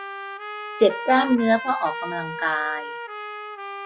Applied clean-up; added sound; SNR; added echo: none; Trumpet; 9 dB; none.